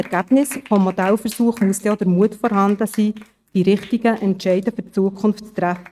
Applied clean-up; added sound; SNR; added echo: neural mask model RNNoise.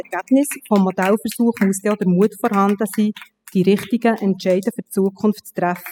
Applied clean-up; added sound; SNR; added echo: classical method spectral subtraction.